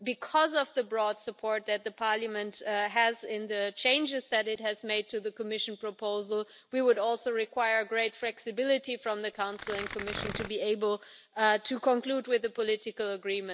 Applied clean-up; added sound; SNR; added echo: none; Tearing; 9 dB; none.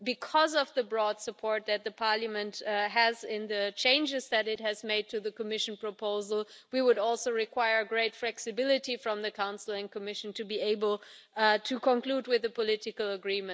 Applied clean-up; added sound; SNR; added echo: none; none; none; none.